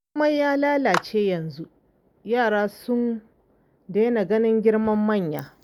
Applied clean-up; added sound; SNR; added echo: none; Clapping; 11 dB; none.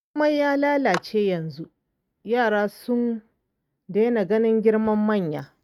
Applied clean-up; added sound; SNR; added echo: neural mask model RNNoise.